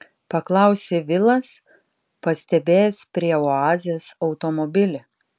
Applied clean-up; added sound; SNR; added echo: none; none; none; none.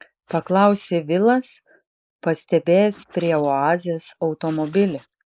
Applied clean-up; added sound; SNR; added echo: neural mask model Resemble Enhance denoiser.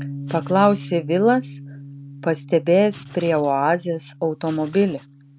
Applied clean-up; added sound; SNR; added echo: none; Writing + Bass guitar; 15 dB; none.